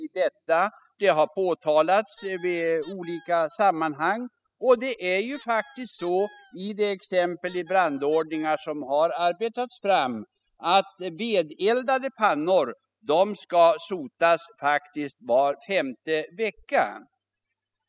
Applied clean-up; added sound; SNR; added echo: classical method spectral subtraction.